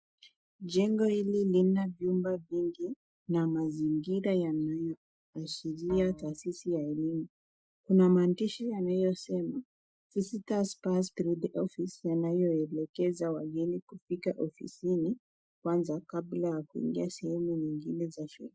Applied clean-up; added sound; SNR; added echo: classical method Wiener filter.